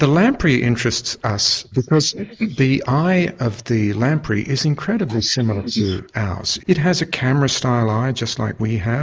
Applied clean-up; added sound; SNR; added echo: neural mask model Resemble Enhance denoiser.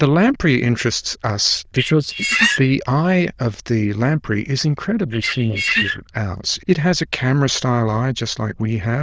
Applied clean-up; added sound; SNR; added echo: neural diffusion model UNIVERSE++.